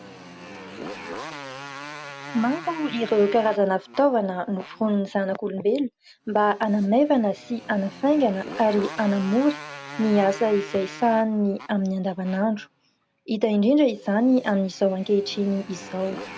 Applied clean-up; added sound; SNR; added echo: none; Motorcycle; 16 dB; none.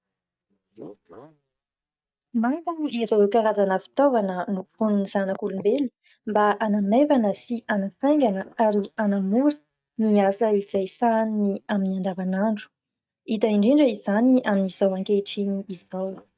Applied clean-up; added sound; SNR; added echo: neural mask model DeepFilterNet 3.